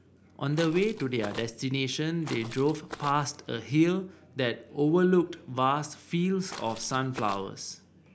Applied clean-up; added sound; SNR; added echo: none; Walk, footsteps; 15 dB; none.